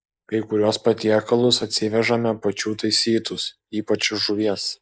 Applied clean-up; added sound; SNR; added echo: neural mask model Resemble Enhance denoiser.